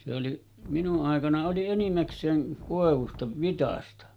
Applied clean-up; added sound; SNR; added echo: none; Wind; 17 dB; none.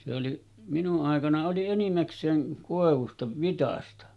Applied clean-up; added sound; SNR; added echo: none; none; none; none.